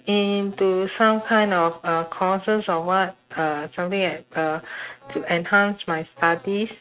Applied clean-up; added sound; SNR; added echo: neural mask model RNNoise.